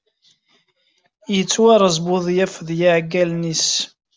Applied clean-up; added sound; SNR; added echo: none; none; none; none.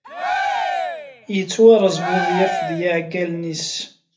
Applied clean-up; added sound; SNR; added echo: none; Cheering; 5 dB; reverberation time 0.3 s.